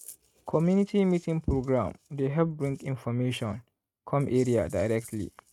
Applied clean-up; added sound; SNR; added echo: neural mask model RNNoise.